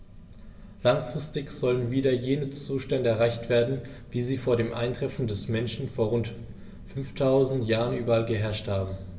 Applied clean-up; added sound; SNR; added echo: none; none; none; reverberation time 1.6 s.